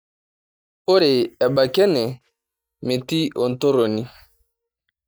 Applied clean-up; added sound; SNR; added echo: neural mask model DeepFilterNet 3.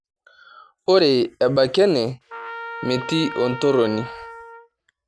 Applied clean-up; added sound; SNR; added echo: none; Trumpet; 13 dB; none.